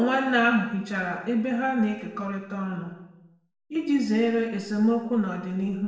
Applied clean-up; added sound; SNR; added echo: none; none; none; reverberation time 0.9 s.